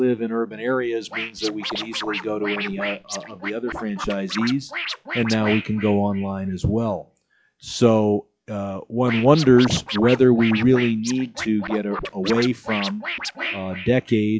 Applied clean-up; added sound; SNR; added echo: classical method log-MMSE.